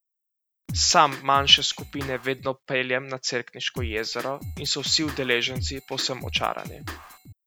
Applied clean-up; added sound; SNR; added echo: none; Drum kit; 11 dB; none.